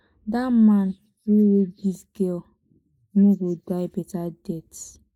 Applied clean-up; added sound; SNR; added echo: neural mask model Resemble Enhance denoiser.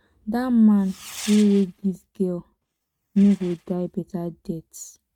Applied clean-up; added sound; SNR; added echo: neural mask model RNNoise.